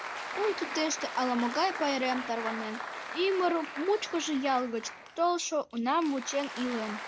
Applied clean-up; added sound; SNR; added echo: none; Applause; 9 dB; none.